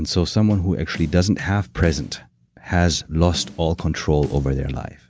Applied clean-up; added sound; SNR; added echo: none; Bass drum / Snare drum; 19 dB; none.